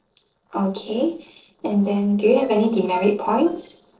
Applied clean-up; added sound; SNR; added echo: neural separator model SepFormer DNS4.